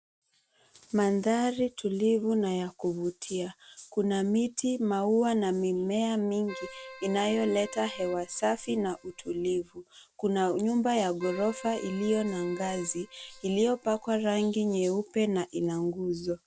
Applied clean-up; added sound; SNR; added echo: none; Keyboard (musical); 18 dB; none.